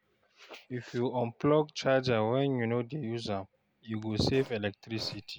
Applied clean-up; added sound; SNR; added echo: none; Fart; 16 dB; none.